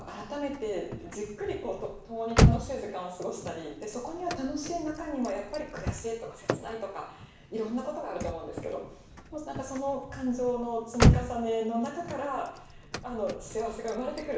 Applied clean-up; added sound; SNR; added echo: none; Slam / Car; -2 dB; reverberation time 0.7 s.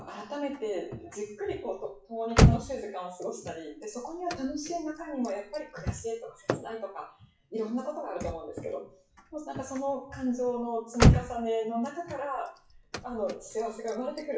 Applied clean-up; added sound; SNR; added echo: classical method WPE with log-MMSE.